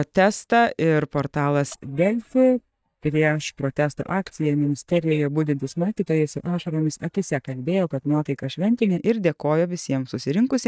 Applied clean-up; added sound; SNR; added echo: neural mask model DeepFilterNet 3.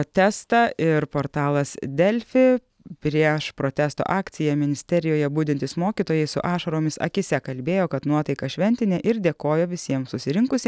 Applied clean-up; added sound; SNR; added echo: none; none; none; none.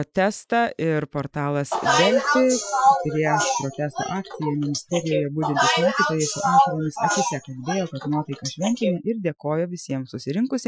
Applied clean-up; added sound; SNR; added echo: classical method Wiener filter.